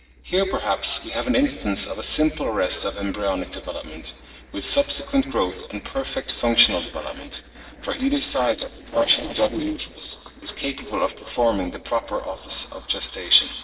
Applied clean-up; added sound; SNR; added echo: neural separator model SepFormer DNS4.